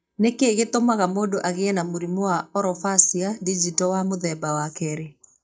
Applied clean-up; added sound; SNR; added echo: neural mask model DeepFilterNet 3.